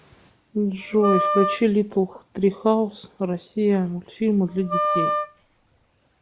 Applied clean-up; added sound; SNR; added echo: none; Wind instrument, woodwind instrument; 3 dB; none.